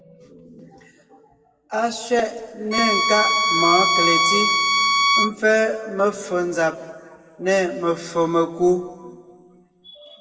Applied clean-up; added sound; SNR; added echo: none; Bowed string instrument; -4 dB; reverberation time 1.3 s.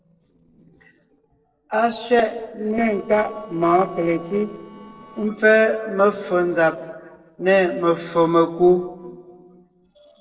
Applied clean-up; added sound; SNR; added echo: neural separator model SepFormer DNS4.